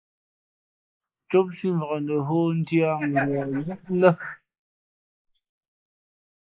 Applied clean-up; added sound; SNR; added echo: neural mask model Resemble Enhance denoiser.